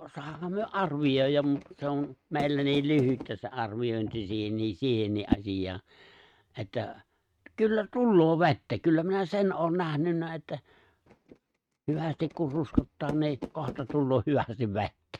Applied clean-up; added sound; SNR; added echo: neural mask model RNNoise.